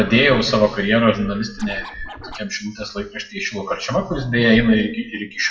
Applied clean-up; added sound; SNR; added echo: classical method WPE with log-MMSE.